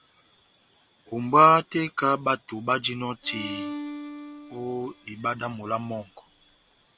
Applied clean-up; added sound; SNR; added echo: none; Bowed string instrument; 14 dB; none.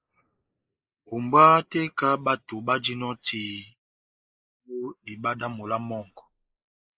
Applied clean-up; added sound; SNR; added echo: neural mask model Resemble Enhance denoiser.